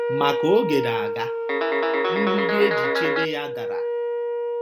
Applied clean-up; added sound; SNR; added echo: none; Wind instrument, woodwind instrument + Guitar; -3 dB; none.